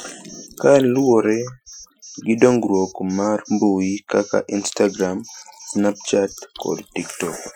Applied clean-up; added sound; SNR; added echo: classical method Wiener filter.